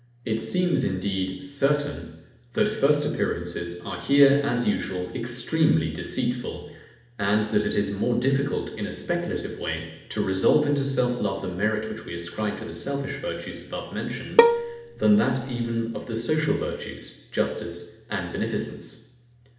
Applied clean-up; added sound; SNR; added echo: none; Bowed string instrument; -2 dB; reverberation time 0.8 s.